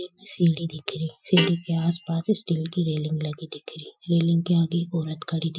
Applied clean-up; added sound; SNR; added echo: classical method Wiener filter.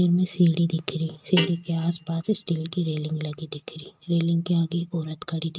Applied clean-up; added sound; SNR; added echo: neural mask model RNNoise.